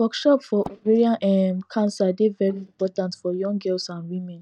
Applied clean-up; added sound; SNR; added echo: neural mask model DeepFilterNet 3.